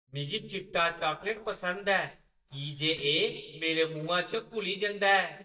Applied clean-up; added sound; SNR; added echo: neural mask model DeepFilterNet 3.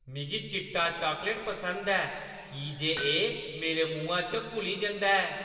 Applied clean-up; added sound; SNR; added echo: none; Hammer; 14 dB; reverberation time 2.2 s.